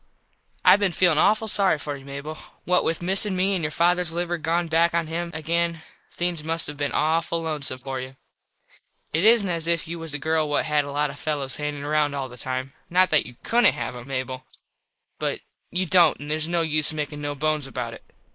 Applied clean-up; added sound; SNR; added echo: neural mask model Resemble Enhance denoiser.